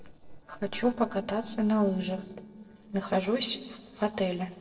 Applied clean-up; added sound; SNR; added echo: neural separator model SepFormer DNS4.